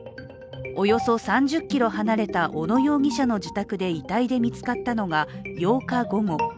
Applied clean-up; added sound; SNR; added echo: none; none; none; none.